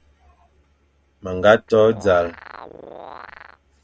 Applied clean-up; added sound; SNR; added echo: none; Animal; 17 dB; none.